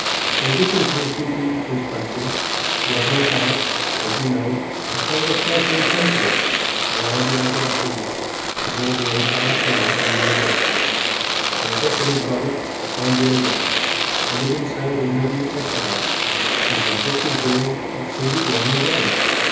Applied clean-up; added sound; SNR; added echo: none; Domestic sounds, home sounds; -3 dB; reverberation time 2.2 s.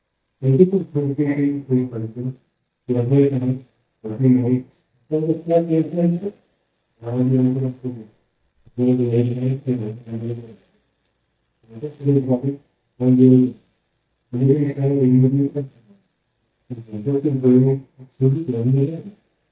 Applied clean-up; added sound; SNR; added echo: neural mask model DeepFilterNet 3.